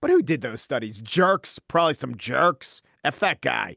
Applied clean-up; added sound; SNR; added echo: none; none; none; none.